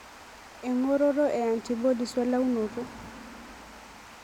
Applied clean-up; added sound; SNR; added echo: none; Water; 17 dB; none.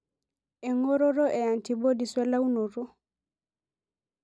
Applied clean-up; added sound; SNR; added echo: none; none; none; none.